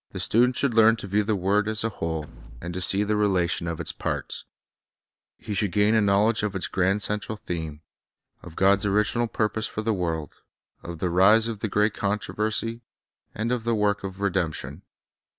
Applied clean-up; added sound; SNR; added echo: none; Door / Wood; 20 dB; none.